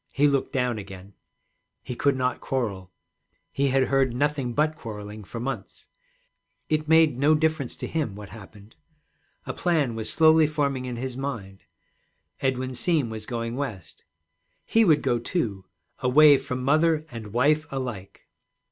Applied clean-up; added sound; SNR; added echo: none; none; none; none.